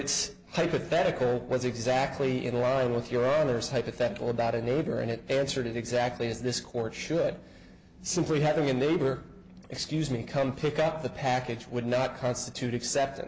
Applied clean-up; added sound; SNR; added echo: none; none; none; none.